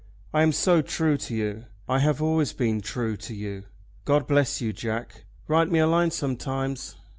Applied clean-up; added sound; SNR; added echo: none; none; none; none.